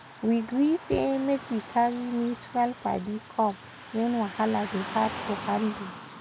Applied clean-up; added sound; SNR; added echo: none; Car passing by / Traffic noise, roadway noise; 13 dB; none.